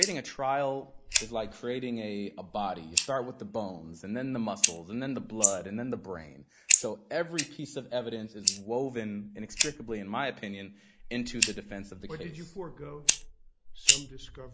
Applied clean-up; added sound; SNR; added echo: neural mask model Resemble Enhance denoiser.